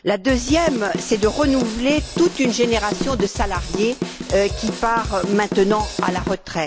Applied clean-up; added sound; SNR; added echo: none; Drum / Drum kit; 7 dB; none.